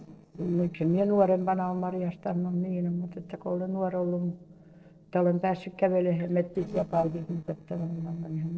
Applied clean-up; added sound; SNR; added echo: neural separator model SepFormer DNS4.